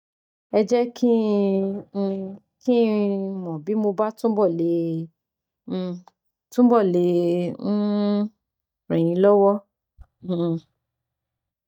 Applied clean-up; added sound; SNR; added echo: neural mask model DeepFilterNet 3.